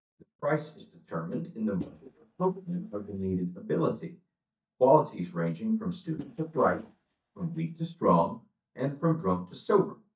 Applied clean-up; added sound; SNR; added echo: neural mask model DeepFilterNet 3.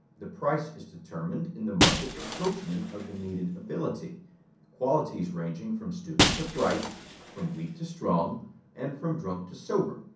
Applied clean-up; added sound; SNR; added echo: none; Shatter; 2 dB; reverberation time 0.6 s.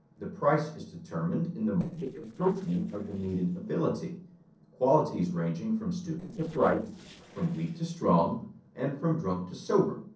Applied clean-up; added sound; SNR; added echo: neural separator model SepFormer DNS4.